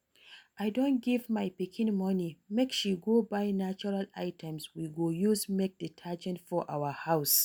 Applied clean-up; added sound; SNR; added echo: none; none; none; none.